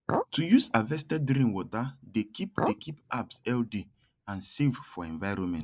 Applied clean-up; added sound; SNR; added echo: neural mask model Resemble Enhance denoiser.